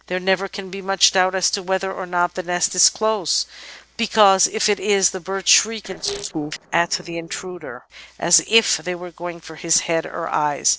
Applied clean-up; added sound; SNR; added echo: neural separator model SepFormer DNS4.